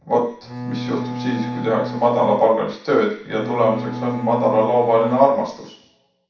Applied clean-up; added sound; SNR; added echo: none; Bowed string instrument; 9 dB; reverberation time 0.7 s.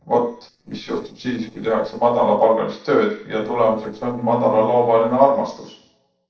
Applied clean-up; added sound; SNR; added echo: neural separator model SepFormer DNS4.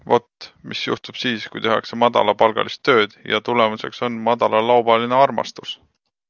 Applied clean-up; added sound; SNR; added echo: none; none; none; none.